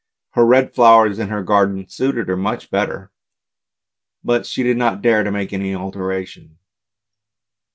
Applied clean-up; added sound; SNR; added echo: none; none; none; none.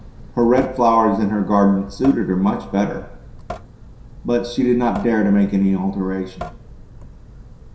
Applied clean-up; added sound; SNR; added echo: none; Drip / Sink (filling or washing) / Water tap, faucet; 16 dB; reverberation time 0.7 s.